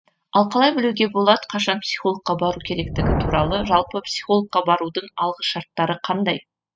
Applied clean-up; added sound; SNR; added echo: classical method spectral subtraction.